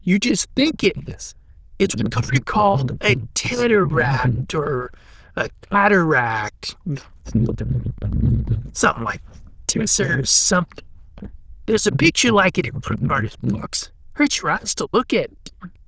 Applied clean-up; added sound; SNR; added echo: neural diffusion model UNIVERSE++.